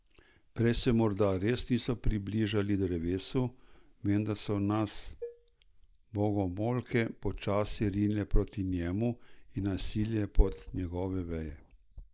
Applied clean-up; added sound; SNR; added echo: neural mask model DeepFilterNet 3.